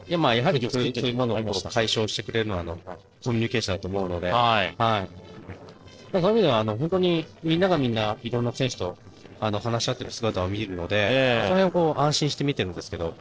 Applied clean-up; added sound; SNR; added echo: neural separator model SepFormer DNS4.